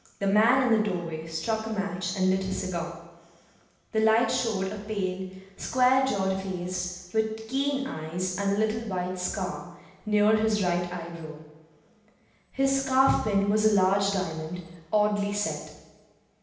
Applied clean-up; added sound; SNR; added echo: none; none; none; reverberation time 0.9 s.